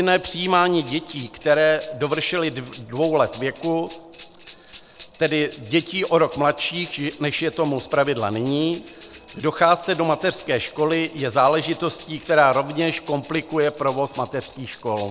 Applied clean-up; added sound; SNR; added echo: none; Tambourine; 4 dB; none.